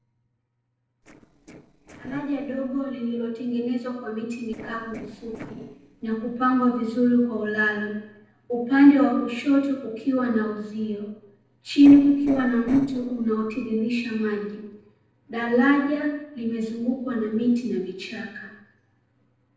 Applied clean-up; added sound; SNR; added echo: neural separator model SepFormer DNS4.